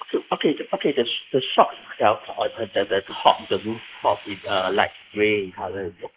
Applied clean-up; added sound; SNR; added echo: neural mask model Resemble Enhance denoiser.